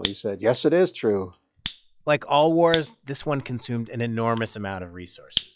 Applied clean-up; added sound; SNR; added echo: classical method log-MMSE.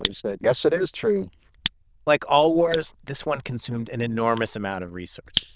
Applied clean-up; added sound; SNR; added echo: neural diffusion model UNIVERSE++.